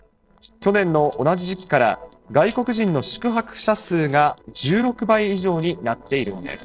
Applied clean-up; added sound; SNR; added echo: neural separator model SepFormer DNS4.